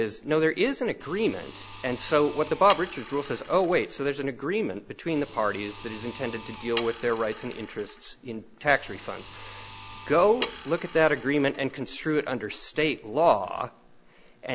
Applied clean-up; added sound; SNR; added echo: none; Sawing; 12 dB; none.